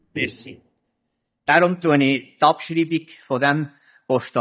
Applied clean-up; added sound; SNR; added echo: neural mask model DeepFilterNet 3.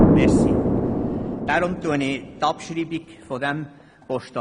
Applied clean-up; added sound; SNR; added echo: none; Explosion; -4 dB; none.